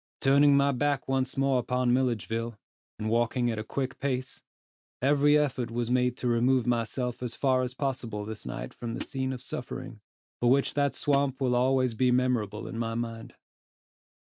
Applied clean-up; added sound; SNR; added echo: neural mask model RNNoise.